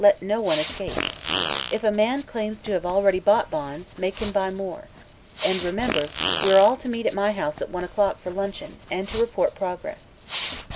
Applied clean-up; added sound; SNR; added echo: none; Fart; 7 dB; none.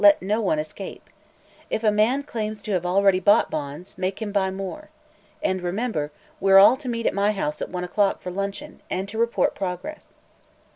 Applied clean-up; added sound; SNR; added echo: none; none; none; none.